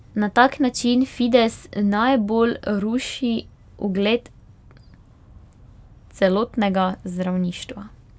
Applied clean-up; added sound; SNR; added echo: none; none; none; none.